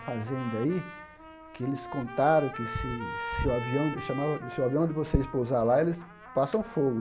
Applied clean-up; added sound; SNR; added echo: none; Trumpet; 12 dB; none.